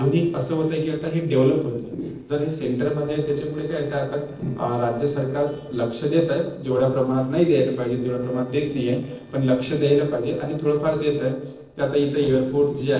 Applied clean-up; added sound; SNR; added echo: neural separator model SepFormer DNS4.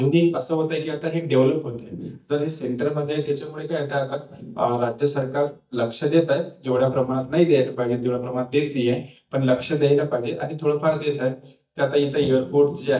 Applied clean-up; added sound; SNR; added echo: neural mask model DeepFilterNet 3.